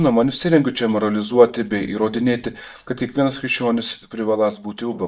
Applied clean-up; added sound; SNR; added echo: neural mask model DeepFilterNet 3.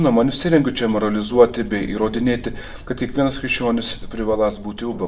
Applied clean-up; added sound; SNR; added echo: none; Bird; 15 dB; reverberation time 0.5 s.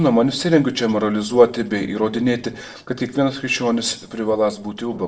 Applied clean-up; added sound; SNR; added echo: neural separator model SepFormer DNS4.